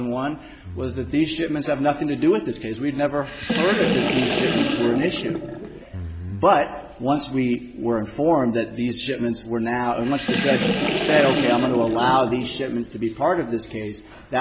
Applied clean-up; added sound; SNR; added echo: none; Sink (filling or washing) / Water; 3 dB; none.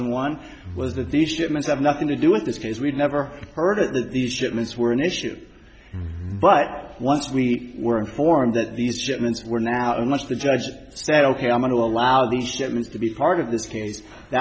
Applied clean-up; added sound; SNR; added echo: none; none; none; none.